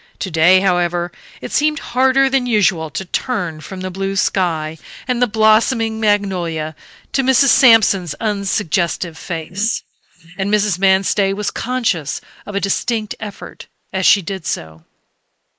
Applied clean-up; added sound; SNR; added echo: neural mask model Resemble Enhance denoiser.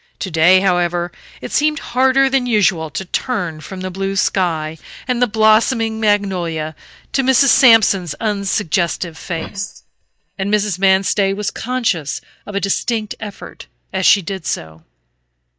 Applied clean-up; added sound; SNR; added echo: neural mask model DeepFilterNet 3.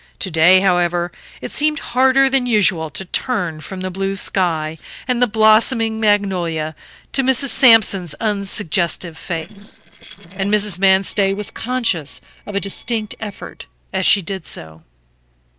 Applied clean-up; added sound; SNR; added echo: neural separator model SepFormer DNS4.